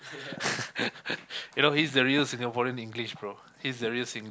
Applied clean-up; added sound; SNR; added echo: none; none; none; none.